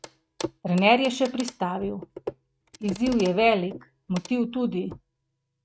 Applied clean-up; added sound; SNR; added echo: neural mask model RNNoise.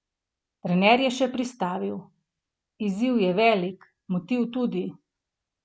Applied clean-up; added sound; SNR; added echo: none; none; none; none.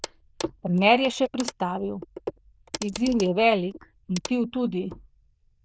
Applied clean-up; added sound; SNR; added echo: neural diffusion model UNIVERSE++.